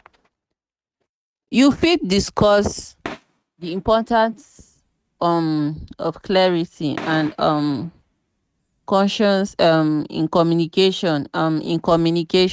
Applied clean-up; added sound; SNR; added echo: neural mask model RNNoise.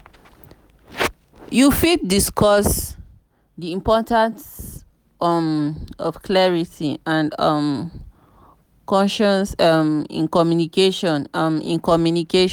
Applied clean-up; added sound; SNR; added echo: none; none; none; none.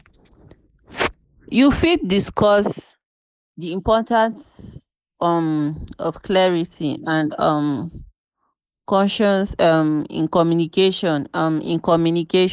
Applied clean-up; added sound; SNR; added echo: neural mask model Resemble Enhance denoiser.